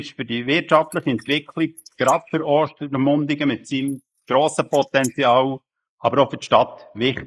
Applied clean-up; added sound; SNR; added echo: neural mask model Resemble Enhance denoiser.